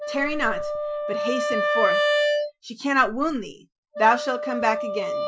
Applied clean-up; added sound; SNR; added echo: classical method Wiener filter.